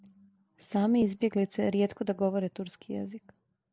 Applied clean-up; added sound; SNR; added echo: none; none; none; none.